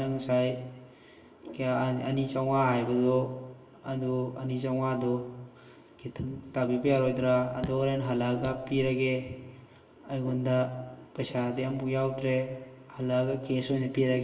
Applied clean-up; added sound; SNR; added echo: none; Raindrop / Drip; 14 dB; reverberation time 1.2 s.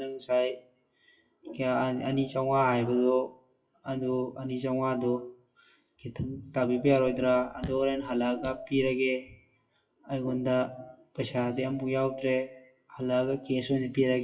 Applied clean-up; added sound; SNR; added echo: classical method WPE with log-MMSE.